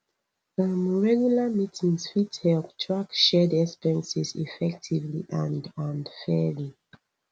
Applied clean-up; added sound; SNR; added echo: none; none; none; none.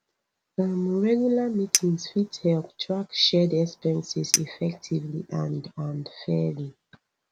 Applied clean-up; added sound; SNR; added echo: none; Chink, clink; 8 dB; none.